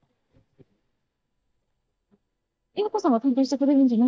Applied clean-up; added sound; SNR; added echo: neural mask model DeepFilterNet 3.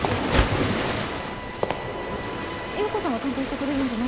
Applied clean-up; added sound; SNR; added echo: none; Waves, surf; -2 dB; none.